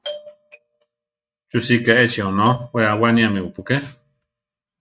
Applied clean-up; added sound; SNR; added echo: neural mask model RNNoise.